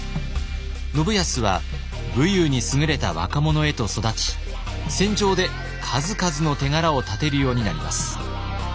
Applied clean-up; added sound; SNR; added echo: none; none; none; none.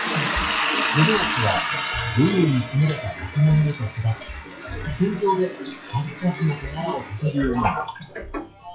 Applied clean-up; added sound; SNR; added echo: classical method WPE with log-MMSE.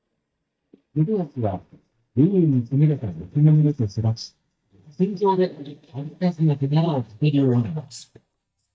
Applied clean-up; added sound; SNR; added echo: neural mask model DeepFilterNet 3.